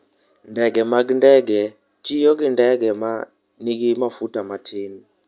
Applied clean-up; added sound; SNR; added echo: none; none; none; none.